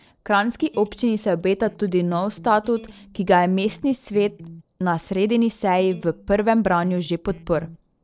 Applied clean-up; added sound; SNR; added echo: neural separator model SepFormer DNS4.